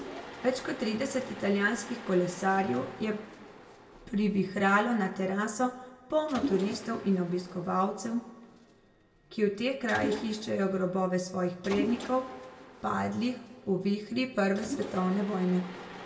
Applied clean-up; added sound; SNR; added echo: none; Mechanisms; 12 dB; reverberation time 0.2 s.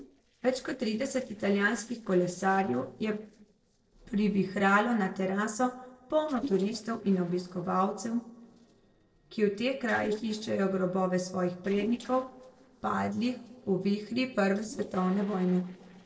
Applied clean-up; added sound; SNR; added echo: neural separator model SepFormer DNS4.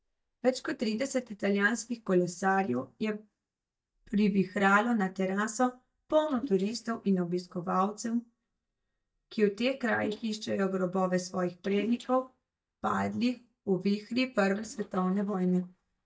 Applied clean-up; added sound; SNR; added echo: neural mask model DeepFilterNet 3.